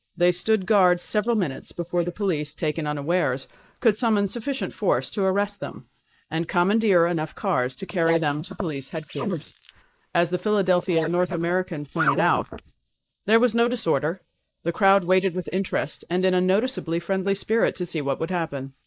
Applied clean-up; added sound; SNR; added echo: neural mask model Resemble Enhance denoiser.